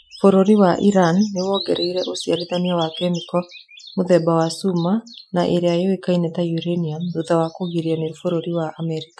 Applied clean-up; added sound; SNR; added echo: classical method Wiener filter.